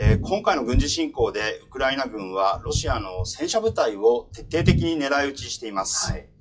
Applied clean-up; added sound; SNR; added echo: classical method WPE with log-MMSE.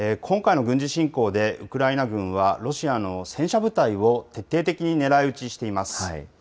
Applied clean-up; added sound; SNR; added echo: none; none; none; none.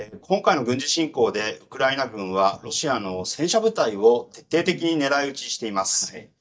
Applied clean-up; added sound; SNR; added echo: neural mask model DeepFilterNet 3.